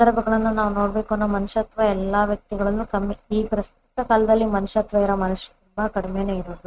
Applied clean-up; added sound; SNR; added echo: neural mask model RNNoise.